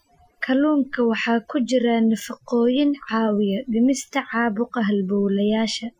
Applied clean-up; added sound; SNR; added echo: classical method Wiener filter.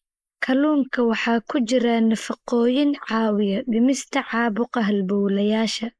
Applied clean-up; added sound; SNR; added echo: neural mask model Resemble Enhance denoiser.